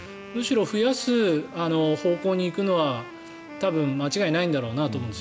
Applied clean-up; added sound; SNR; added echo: none; Wind instrument, woodwind instrument; 16 dB; none.